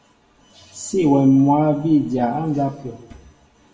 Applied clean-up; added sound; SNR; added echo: none; none; none; reverberation time 0.7 s.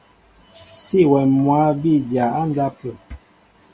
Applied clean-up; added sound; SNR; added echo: none; none; none; none.